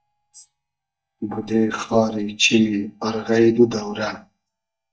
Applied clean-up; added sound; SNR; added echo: neural mask model DeepFilterNet 3.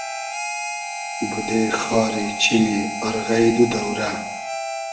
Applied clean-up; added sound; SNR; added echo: none; Harmonica; 6 dB; reverberation time 0.7 s.